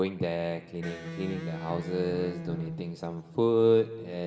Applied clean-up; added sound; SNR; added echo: none; Electric guitar; 10 dB; reverberation time 1.9 s.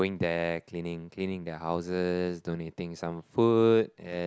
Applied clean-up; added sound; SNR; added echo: none; none; none; none.